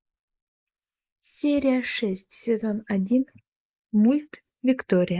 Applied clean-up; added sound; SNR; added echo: neural mask model Resemble Enhance denoiser.